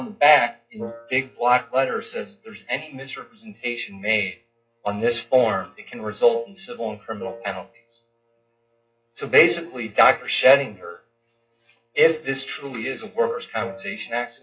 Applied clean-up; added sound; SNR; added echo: classical method WPE with log-MMSE.